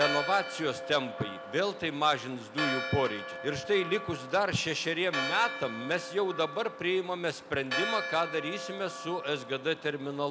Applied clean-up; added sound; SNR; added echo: none; Church bell; 7 dB; none.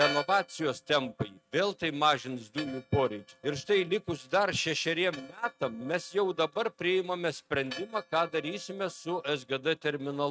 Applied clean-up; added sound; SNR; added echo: neural mask model RNNoise.